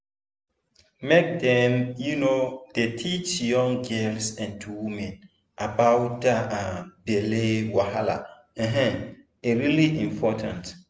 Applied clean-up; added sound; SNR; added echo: none; none; none; none.